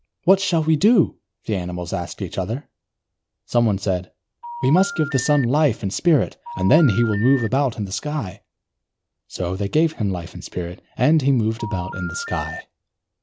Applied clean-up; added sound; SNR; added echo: none; Telephone; 11 dB; none.